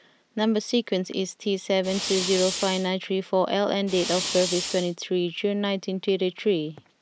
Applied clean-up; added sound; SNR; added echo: none; Fire; 5 dB; none.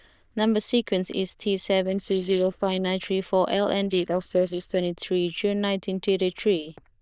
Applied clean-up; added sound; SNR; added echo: neural diffusion model UNIVERSE++.